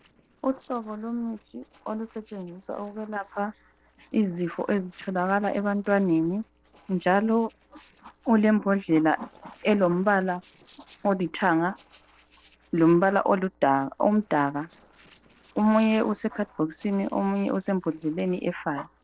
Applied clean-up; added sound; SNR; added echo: neural separator model SepFormer DNS4.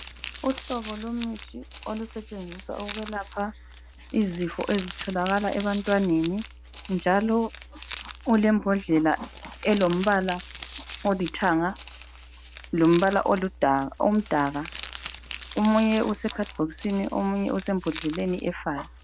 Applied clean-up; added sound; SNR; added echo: none; Crumpling, crinkling; 11 dB; none.